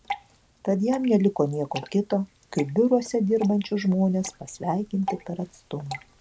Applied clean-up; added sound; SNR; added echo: none; Drip / Water; 15 dB; none.